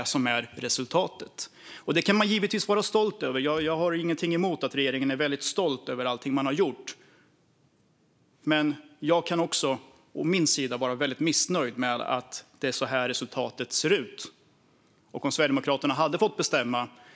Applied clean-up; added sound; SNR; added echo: none; none; none; none.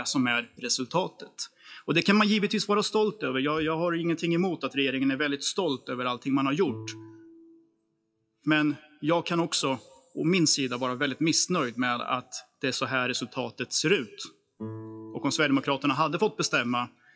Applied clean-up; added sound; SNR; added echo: classical method WPE with log-MMSE.